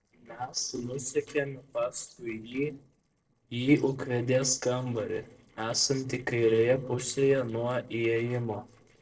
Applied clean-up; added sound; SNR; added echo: neural separator model SepFormer DNS4.